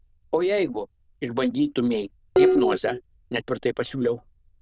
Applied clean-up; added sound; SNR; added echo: neural diffusion model UNIVERSE++.